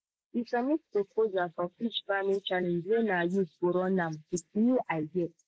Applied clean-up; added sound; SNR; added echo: neural mask model Resemble Enhance denoiser.